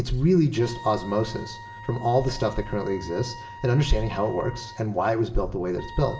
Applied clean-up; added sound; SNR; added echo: none; Wind instrument, woodwind instrument; 17 dB; reverberation time 1.4 s.